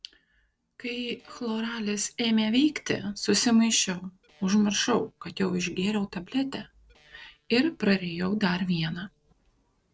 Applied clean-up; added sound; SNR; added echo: neural separator model SepFormer DNS4.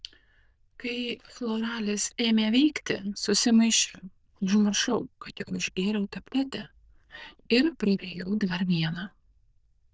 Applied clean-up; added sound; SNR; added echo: neural diffusion model UNIVERSE++.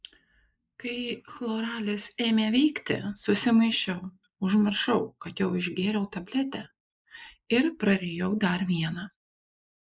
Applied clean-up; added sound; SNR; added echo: neural mask model Resemble Enhance denoiser.